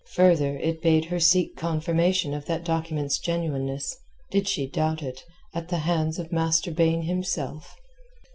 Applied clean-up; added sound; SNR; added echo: none; none; none; none.